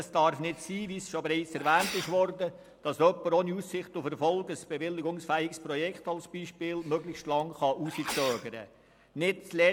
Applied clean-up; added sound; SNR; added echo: none; Sneeze; 12 dB; none.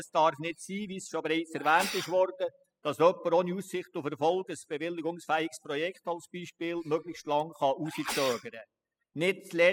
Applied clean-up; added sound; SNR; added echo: classical method spectral subtraction.